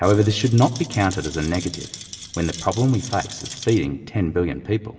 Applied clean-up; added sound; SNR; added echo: none; Rattle; 15 dB; reverberation time 1.8 s.